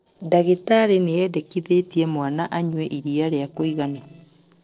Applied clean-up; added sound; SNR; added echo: neural separator model SepFormer DNS4.